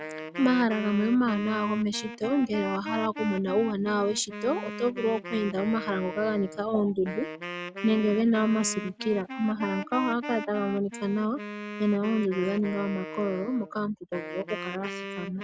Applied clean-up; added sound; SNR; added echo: none; Wind instrument, woodwind instrument; 10 dB; none.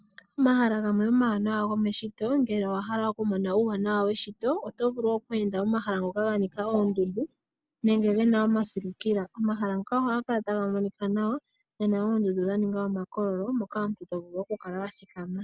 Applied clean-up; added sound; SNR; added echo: none; none; none; none.